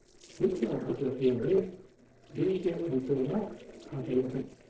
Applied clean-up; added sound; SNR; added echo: neural separator model SepFormer DNS4.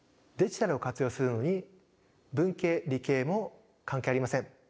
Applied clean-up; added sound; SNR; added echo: none; none; none; none.